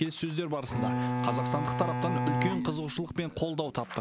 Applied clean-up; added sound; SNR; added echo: none; Bowed string instrument; -1 dB; none.